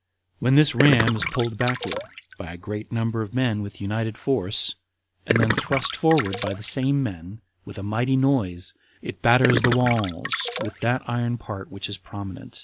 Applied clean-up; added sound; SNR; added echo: none; Gurgling; 3 dB; none.